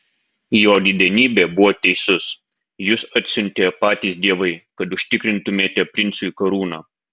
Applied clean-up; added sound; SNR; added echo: none; none; none; none.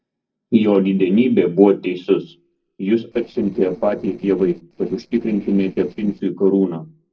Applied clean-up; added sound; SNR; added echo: neural separator model SepFormer DNS4.